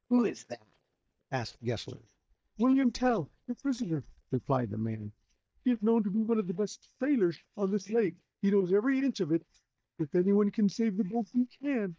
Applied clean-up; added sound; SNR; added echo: neural mask model DeepFilterNet 3.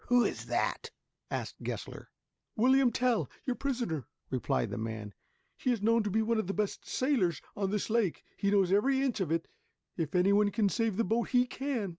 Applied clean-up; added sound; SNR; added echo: none; none; none; none.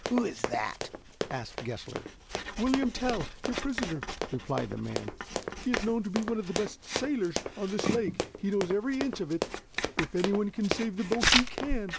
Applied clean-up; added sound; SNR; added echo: none; Run + Writing; 2 dB; none.